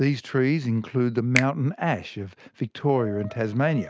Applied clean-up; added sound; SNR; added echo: none; Finger snapping; 10 dB; none.